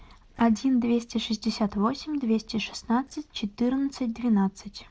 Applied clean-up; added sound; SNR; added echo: neural separator model SepFormer DNS4.